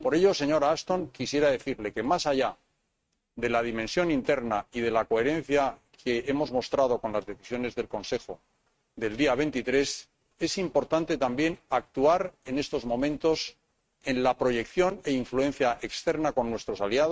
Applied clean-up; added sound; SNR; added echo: neural mask model RNNoise.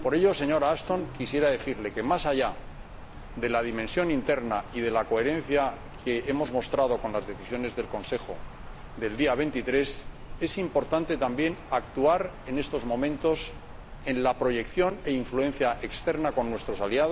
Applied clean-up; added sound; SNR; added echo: none; Wind; 13 dB; none.